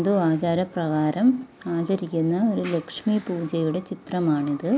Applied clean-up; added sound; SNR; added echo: none; none; none; none.